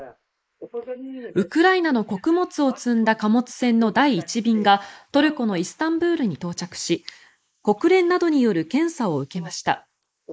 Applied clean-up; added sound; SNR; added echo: neural mask model Resemble Enhance denoiser.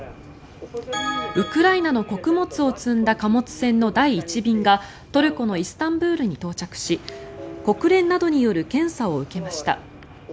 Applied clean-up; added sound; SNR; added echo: none; Subway, metro, underground; 17 dB; none.